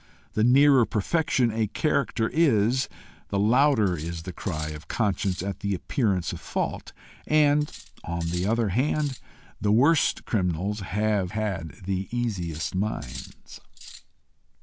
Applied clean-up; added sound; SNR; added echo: none; Cutlery, silverware; 19 dB; none.